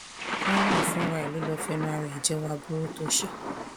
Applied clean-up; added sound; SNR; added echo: none; Thunder / Rain; 1 dB; none.